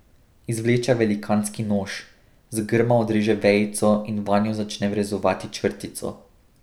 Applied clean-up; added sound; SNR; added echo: none; none; none; none.